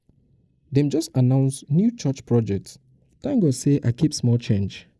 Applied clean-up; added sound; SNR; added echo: neural mask model Resemble Enhance denoiser.